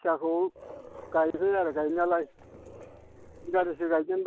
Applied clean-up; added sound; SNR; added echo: none; Dog; 20 dB; none.